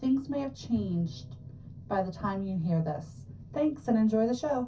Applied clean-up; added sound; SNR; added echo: none; Bowed string instrument; 19 dB; reverberation time 0.3 s.